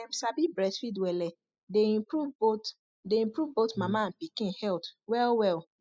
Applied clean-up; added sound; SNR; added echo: classical method spectral subtraction.